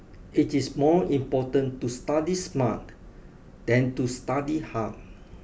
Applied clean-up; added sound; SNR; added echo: none; none; none; none.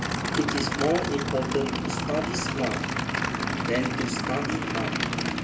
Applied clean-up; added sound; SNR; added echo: none; Idling / Aircraft; -2 dB; reverberation time 0.2 s.